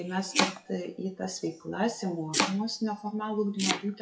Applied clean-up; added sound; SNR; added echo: classical method WPE with log-MMSE.